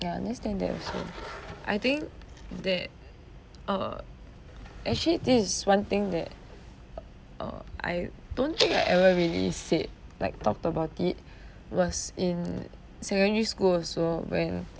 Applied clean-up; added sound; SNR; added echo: none; Fire; 8 dB; none.